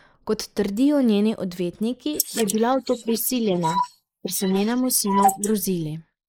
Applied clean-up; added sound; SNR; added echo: neural mask model Resemble Enhance denoiser.